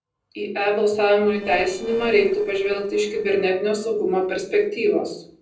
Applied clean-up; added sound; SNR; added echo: neural separator model SepFormer DNS4.